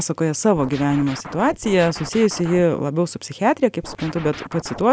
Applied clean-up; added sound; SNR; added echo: none; Scratching (performance technique); 15 dB; none.